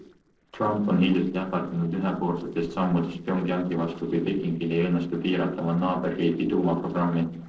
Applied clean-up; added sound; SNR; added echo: neural separator model SepFormer DNS4.